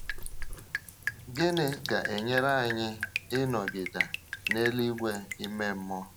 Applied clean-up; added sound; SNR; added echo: none; Drip; 5 dB; none.